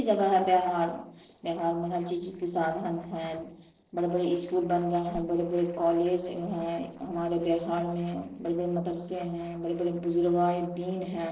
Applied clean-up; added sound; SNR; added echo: neural separator model SepFormer DNS4.